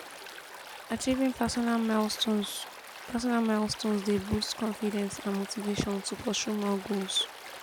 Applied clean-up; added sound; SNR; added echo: none; Stream; 13 dB; none.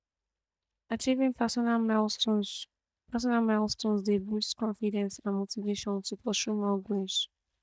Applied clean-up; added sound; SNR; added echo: neural mask model DeepFilterNet 3.